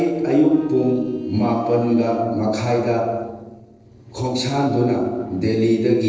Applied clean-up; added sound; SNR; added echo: neural separator model SepFormer DNS4.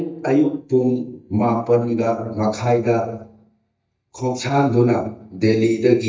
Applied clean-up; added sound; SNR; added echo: neural mask model DeepFilterNet 3.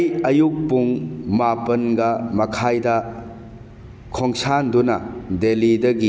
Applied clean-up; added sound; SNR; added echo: none; none; none; none.